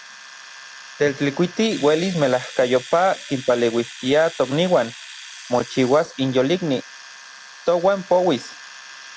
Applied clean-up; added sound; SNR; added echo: none; Domestic sounds, home sounds; 17 dB; none.